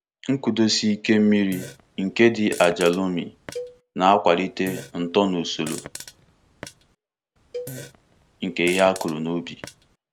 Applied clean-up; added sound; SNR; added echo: none; Cowbell + Fart; 17 dB; none.